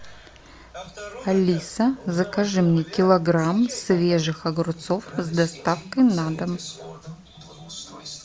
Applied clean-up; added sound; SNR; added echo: none; none; none; none.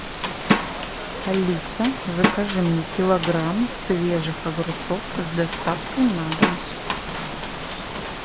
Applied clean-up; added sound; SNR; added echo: none; Rain + Drum; 2 dB; none.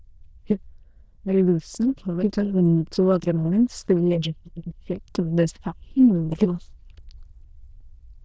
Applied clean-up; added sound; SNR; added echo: neural diffusion model UNIVERSE++.